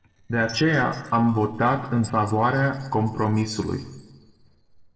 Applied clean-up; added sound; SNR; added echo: neural separator model SepFormer DNS4.